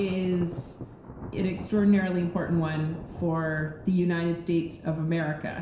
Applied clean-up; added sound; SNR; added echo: none; Thunder; 14 dB; reverberation time 0.7 s.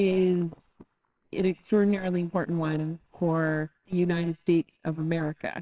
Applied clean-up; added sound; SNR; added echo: neural separator model SepFormer WHAMR!.